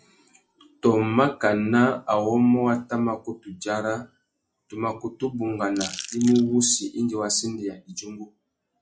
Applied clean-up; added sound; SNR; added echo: classical method log-MMSE.